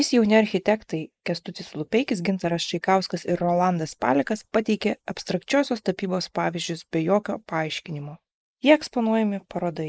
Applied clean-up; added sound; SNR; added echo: neural mask model Resemble Enhance denoiser.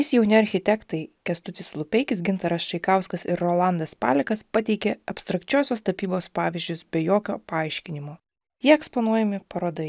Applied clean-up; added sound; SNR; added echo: none; none; none; none.